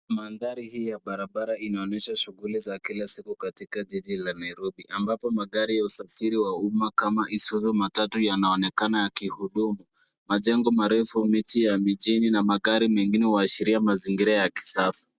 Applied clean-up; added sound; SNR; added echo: none; none; none; none.